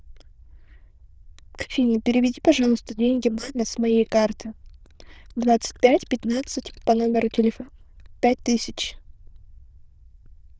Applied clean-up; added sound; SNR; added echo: neural diffusion model UNIVERSE++.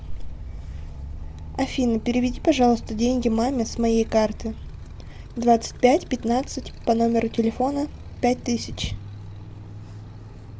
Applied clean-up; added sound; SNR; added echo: none; Motorcycle; 12 dB; none.